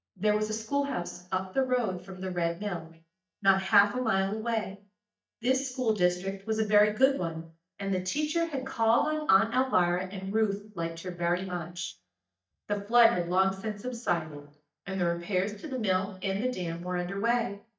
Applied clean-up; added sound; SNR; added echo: neural mask model DeepFilterNet 3.